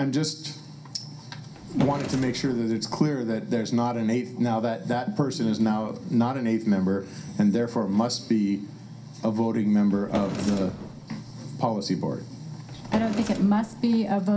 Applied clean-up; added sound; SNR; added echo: none; Drawer open or close; 10 dB; reverberation time 0.3 s.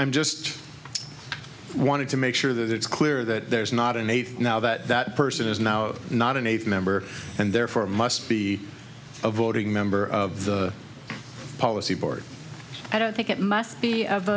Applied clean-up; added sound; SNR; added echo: none; none; none; none.